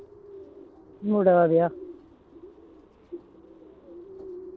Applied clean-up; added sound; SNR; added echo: none; Bird; 17 dB; none.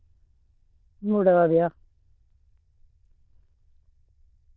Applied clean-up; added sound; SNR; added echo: neural diffusion model UNIVERSE++.